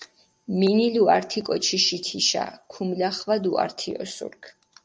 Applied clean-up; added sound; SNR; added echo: none; none; none; none.